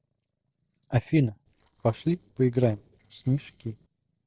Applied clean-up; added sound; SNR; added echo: neural separator model SepFormer DNS4.